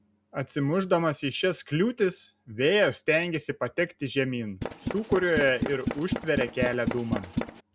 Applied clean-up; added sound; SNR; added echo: none; Tools; 5 dB; none.